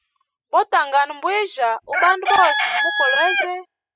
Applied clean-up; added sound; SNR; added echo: classical method spectral subtraction.